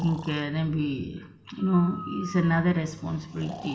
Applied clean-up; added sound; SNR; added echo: none; Breathing; 17 dB; reverberation time 0.5 s.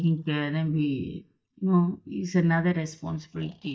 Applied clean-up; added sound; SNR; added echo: neural mask model DeepFilterNet 3.